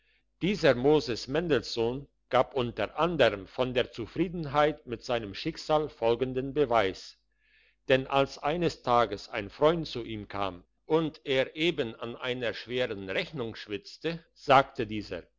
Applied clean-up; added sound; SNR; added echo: none; none; none; none.